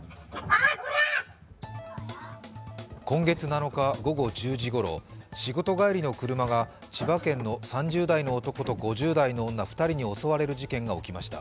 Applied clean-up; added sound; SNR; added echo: none; none; none; none.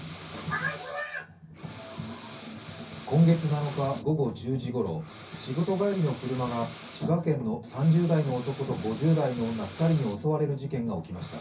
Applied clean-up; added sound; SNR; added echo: none; Breathing; 19 dB; reverberation time 0.3 s.